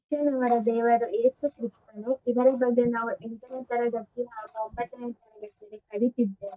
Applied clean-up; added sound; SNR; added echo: neural mask model DeepFilterNet 3.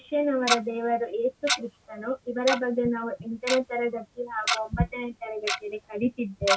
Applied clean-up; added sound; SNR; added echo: none; Tick-tock; 4 dB; reverberation time 0.4 s.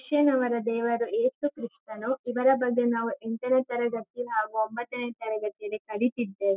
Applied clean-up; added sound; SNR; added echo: none; none; none; none.